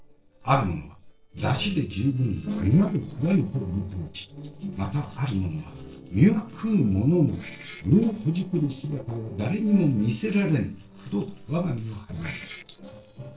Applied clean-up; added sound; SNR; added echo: neural separator model SepFormer DNS4.